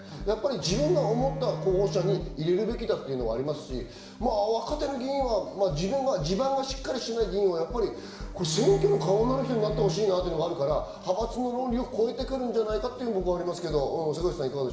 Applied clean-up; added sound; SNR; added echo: none; Bowed string instrument; 7 dB; reverberation time 1.0 s.